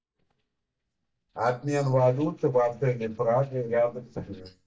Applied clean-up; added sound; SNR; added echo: neural mask model DeepFilterNet 3.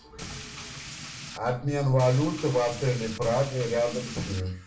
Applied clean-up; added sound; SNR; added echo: none; Rain; 12 dB; reverberation time 0.3 s.